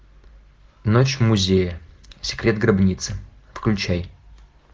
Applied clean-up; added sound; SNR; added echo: none; none; none; none.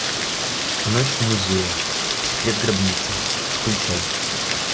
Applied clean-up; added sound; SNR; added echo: none; Rain; -3 dB; none.